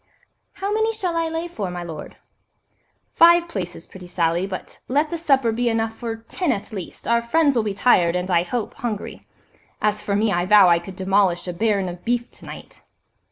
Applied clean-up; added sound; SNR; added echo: none; none; none; none.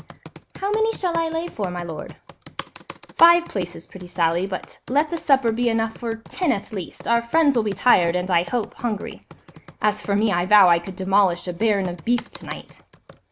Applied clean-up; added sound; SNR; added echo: none; Computer keyboard; 19 dB; none.